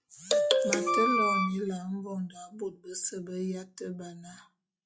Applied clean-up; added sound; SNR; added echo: classical method log-MMSE.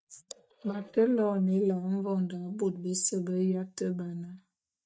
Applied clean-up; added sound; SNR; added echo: neural mask model DeepFilterNet 3.